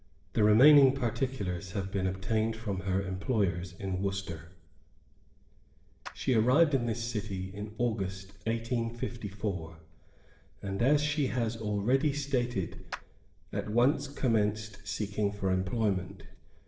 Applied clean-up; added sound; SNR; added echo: neural separator model SepFormer DNS4.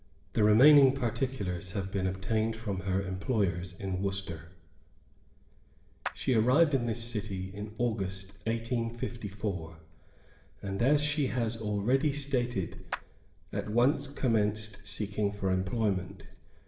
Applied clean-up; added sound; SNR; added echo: none; Clapping; 15 dB; reverberation time 0.7 s.